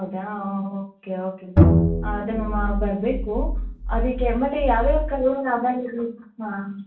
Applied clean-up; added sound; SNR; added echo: none; Bowed string instrument; -4 dB; reverberation time 0.3 s.